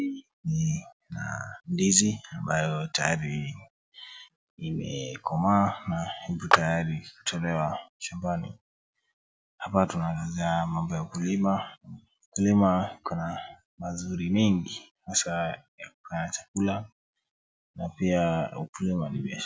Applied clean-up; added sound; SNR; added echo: none; Clapping; 0 dB; none.